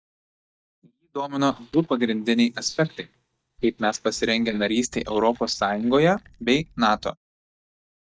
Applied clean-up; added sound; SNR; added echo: neural mask model DeepFilterNet 3.